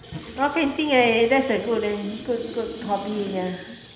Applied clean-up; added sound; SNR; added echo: none; Sink (filling or washing) / Water tap, faucet; 14 dB; reverberation time 0.9 s.